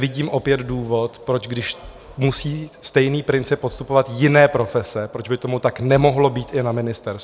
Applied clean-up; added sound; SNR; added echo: none; none; none; none.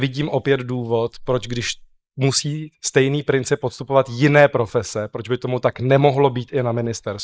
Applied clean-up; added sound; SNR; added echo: neural mask model Resemble Enhance denoiser.